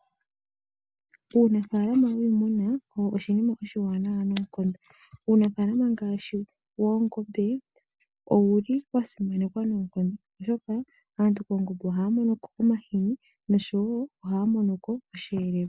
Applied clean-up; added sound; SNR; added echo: none; none; none; none.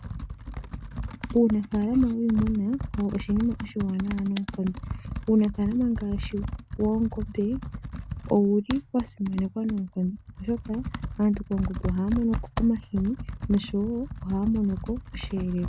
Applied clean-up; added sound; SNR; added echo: none; Computer keyboard; 8 dB; none.